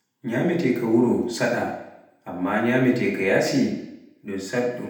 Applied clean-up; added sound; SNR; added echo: none; none; none; reverberation time 0.8 s.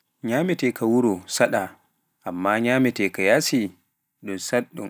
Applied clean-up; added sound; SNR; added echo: none; none; none; none.